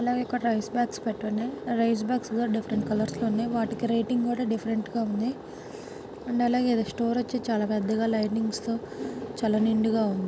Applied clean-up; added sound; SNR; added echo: none; none; none; none.